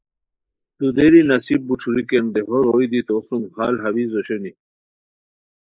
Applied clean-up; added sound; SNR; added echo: neural mask model Resemble Enhance denoiser.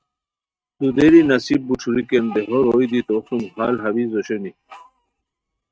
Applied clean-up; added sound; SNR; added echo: neural mask model RNNoise.